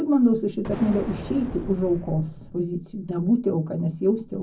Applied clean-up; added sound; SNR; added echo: none; Explosion; 12 dB; reverberation time 0.4 s.